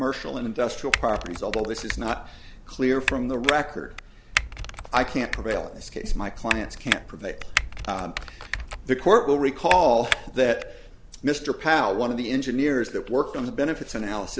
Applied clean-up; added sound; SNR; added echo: none; Typing; 6 dB; none.